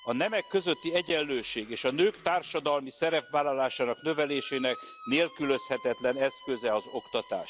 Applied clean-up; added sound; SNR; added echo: none; Squeak; 20 dB; none.